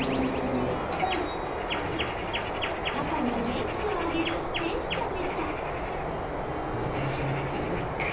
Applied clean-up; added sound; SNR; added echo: none; Bird; -1 dB; reverberation time 0.6 s.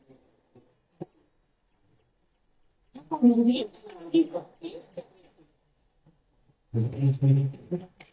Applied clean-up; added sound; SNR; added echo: neural mask model DeepFilterNet 3.